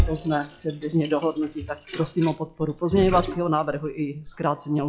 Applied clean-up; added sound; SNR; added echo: classical method log-MMSE.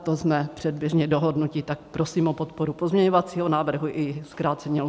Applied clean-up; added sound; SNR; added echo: none; none; none; none.